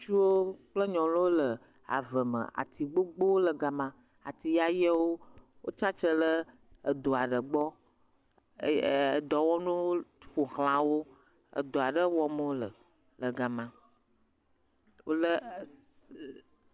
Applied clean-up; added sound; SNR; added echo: none; none; none; none.